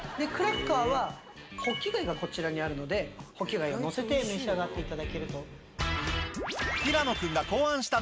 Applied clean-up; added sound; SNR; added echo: none; none; none; none.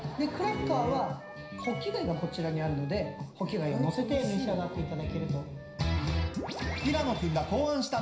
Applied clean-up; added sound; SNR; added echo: none; Wind instrument, woodwind instrument; 17 dB; reverberation time 0.5 s.